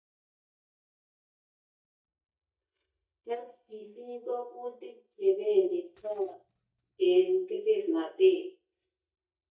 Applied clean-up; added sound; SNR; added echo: neural mask model DeepFilterNet 3.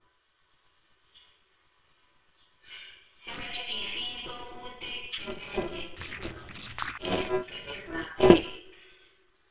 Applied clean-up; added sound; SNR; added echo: neural separator model SepFormer WHAMR!.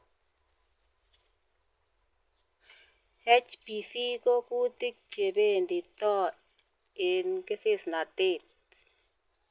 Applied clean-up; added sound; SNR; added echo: none; none; none; none.